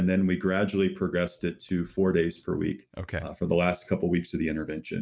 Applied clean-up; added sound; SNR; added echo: none; none; none; none.